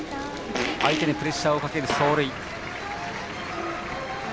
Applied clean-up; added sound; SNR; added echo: none; Fart; 6 dB; none.